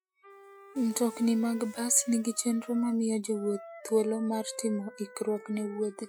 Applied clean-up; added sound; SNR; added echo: classical method Wiener filter.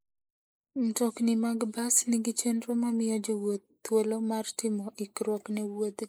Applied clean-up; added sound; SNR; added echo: neural mask model Resemble Enhance denoiser.